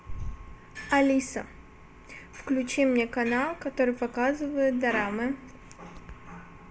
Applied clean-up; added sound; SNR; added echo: none; none; none; none.